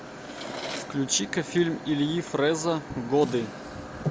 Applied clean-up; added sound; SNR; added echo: none; Drawer open or close; 12 dB; none.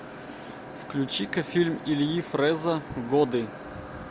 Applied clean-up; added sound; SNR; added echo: none; none; none; none.